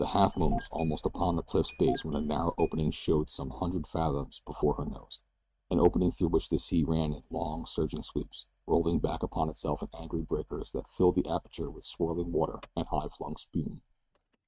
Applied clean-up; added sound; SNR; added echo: neural mask model RNNoise.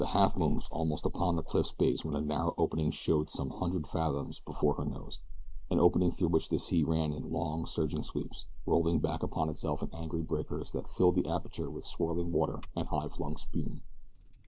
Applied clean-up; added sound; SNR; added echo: neural mask model Resemble Enhance denoiser.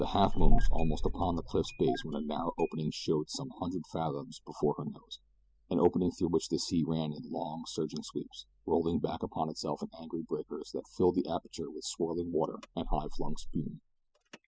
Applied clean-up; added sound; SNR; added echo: classical method spectral subtraction.